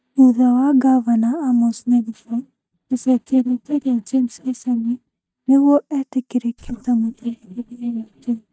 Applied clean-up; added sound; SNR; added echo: neural mask model DeepFilterNet 3.